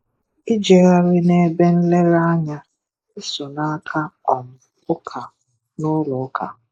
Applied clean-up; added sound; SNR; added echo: neural mask model Resemble Enhance denoiser.